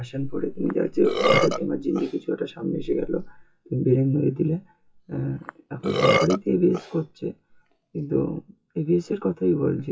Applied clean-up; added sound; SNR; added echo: classical method WPE with log-MMSE.